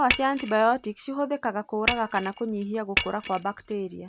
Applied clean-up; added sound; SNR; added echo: none; Shatter; 2 dB; none.